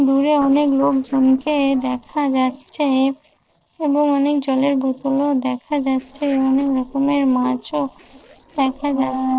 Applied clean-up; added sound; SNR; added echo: neural separator model SepFormer DNS4.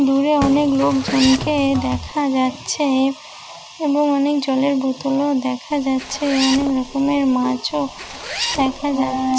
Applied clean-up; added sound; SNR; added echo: none; Drum kit + Zipper (clothing); 9 dB; none.